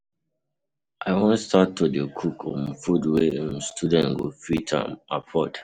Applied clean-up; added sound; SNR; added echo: none; none; none; none.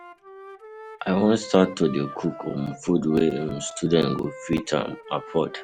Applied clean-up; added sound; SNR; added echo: none; Wind instrument, woodwind instrument; 17 dB; none.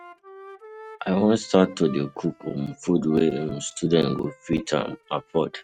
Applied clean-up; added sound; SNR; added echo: neural mask model RNNoise.